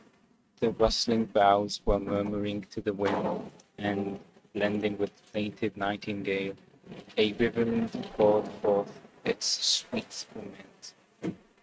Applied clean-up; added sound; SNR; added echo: neural mask model RNNoise.